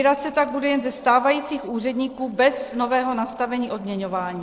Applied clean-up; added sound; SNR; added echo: neural separator model SepFormer DNS4.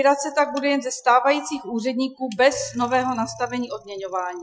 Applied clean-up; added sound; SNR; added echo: classical method Wiener filter.